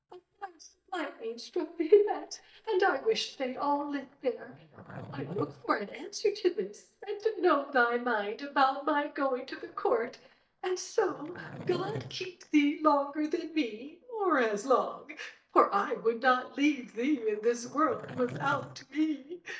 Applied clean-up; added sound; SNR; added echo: neural mask model DeepFilterNet 3.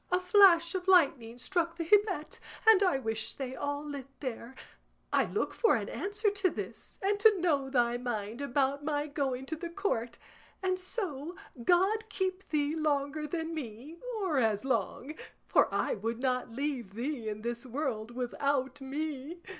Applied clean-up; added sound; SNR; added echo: none; none; none; none.